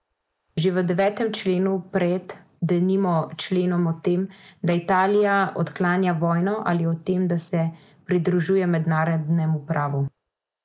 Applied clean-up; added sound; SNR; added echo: neural mask model Resemble Enhance denoiser.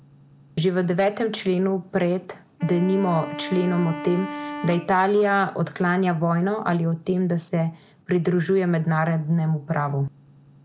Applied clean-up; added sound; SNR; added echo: none; Wind instrument, woodwind instrument; 12 dB; none.